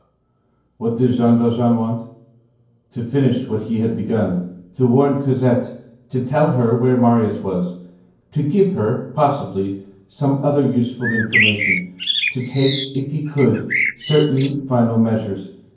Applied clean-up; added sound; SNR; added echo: none; Bird; 3 dB; reverberation time 0.9 s.